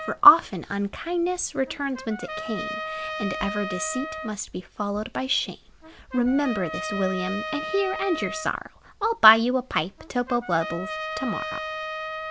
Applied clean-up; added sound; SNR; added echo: none; Trumpet; 9 dB; none.